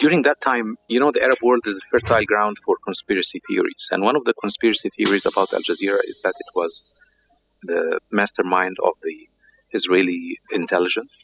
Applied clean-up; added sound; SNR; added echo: classical method spectral subtraction.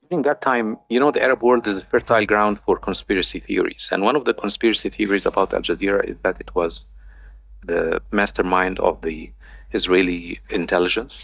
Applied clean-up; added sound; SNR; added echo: neural mask model DeepFilterNet 3.